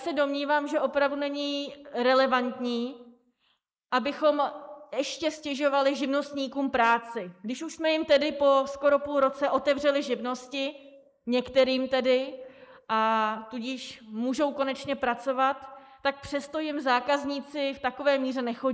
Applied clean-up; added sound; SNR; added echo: neural mask model Resemble Enhance denoiser.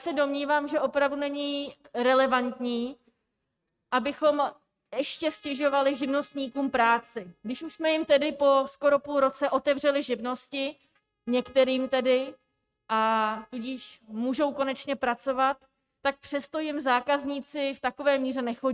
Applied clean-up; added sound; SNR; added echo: neural mask model RNNoise.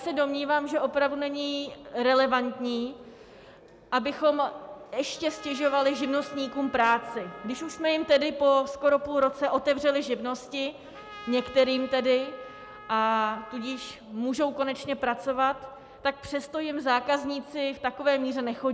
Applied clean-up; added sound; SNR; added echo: none; Trumpet; 18 dB; none.